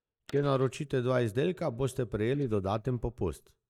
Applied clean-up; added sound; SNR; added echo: neural mask model DeepFilterNet 3.